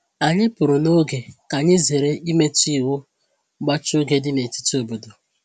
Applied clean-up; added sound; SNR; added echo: none; none; none; none.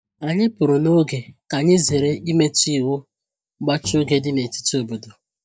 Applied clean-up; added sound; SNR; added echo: neural mask model DeepFilterNet 3.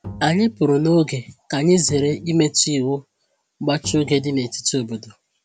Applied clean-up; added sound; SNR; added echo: none; Bowed string instrument; 19 dB; none.